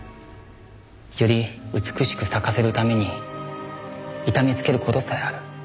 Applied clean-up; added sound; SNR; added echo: none; none; none; none.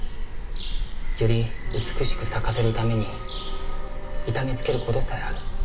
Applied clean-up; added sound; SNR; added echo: none; Bird vocalization, bird call, bird song; -3 dB; reverberation time 0.2 s.